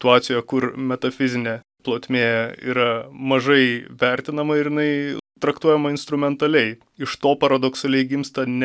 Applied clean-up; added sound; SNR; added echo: none; none; none; none.